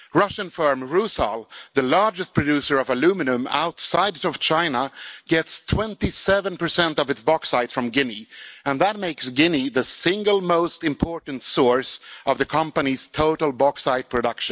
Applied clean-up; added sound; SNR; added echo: none; none; none; none.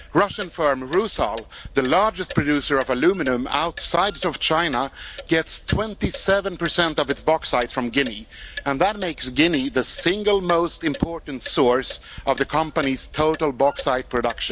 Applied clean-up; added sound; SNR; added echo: none; Clock; 17 dB; none.